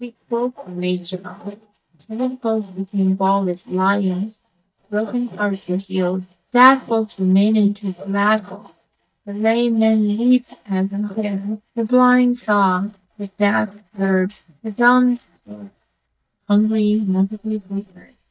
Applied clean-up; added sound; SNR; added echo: neural mask model DeepFilterNet 3.